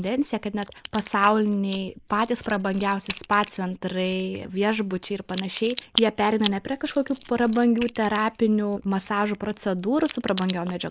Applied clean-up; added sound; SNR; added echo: neural mask model Resemble Enhance denoiser.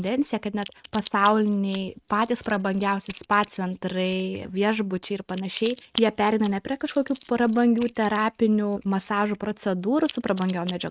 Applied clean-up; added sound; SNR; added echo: neural mask model RNNoise.